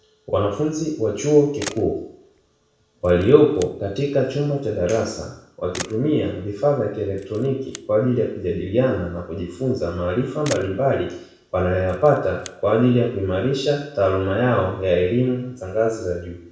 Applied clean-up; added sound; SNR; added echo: none; Camera; 20 dB; reverberation time 0.6 s.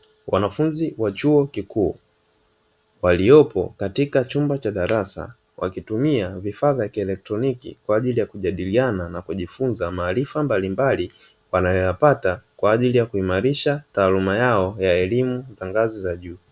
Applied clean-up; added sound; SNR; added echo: none; none; none; none.